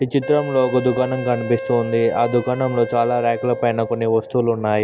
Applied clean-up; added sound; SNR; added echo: none; Wind instrument, woodwind instrument; 11 dB; none.